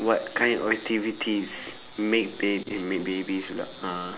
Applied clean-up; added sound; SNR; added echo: none; none; none; none.